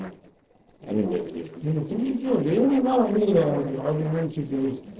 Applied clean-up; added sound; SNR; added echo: neural separator model SepFormer DNS4.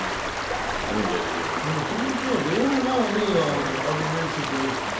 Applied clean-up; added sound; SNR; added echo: none; Stream; 1 dB; none.